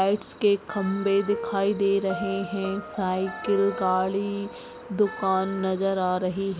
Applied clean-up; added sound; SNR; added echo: none; Wind instrument, woodwind instrument + Piano; 12 dB; none.